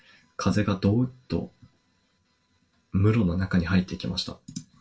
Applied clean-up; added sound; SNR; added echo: none; none; none; reverberation time 0.2 s.